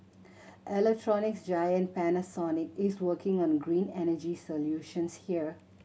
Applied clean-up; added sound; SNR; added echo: none; none; none; none.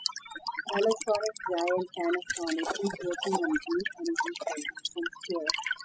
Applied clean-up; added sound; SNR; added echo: classical method spectral subtraction.